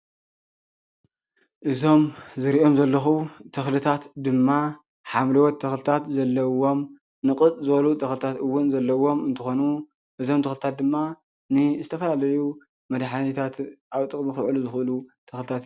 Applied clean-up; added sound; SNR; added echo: none; none; none; none.